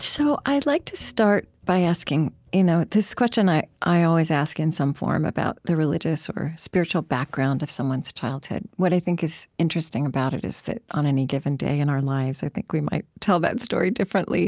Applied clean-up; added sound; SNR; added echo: none; none; none; none.